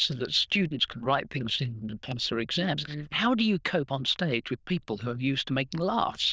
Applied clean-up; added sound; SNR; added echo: neural diffusion model UNIVERSE++.